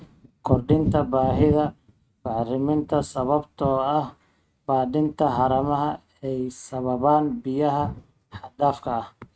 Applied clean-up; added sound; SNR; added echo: neural mask model RNNoise.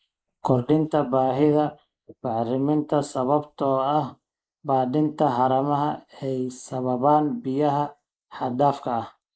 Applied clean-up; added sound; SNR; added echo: neural mask model Resemble Enhance denoiser.